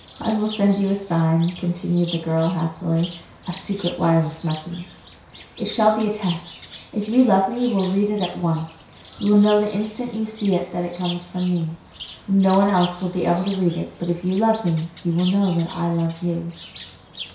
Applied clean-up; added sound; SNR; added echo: none; Bird; 19 dB; reverberation time 0.6 s.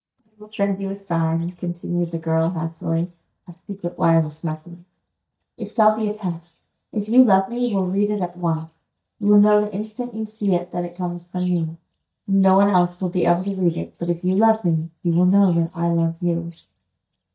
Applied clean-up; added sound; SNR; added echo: neural mask model DeepFilterNet 3.